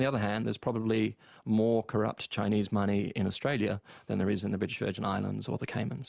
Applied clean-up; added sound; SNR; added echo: none; none; none; none.